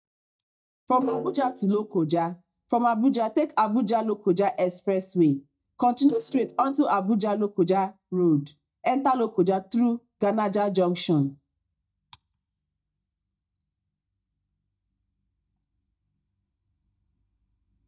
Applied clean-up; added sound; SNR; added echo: neural mask model DeepFilterNet 3.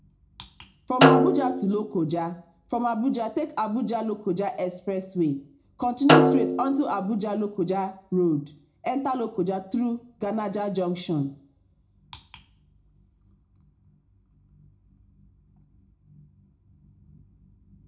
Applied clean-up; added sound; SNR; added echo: none; Snare drum; -4 dB; reverberation time 0.4 s.